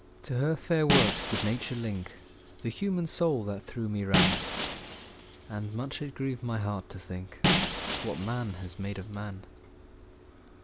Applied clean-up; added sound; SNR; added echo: none; Shatter; 1 dB; none.